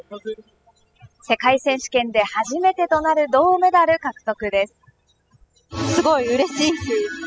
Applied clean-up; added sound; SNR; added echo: classical method spectral subtraction.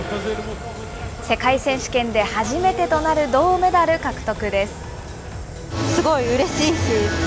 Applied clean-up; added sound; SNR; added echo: none; Fire; 13 dB; none.